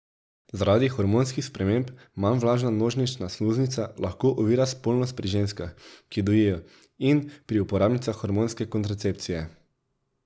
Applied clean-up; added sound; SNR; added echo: none; none; none; none.